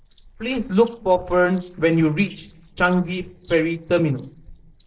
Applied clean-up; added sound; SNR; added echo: neural separator model SepFormer DNS4.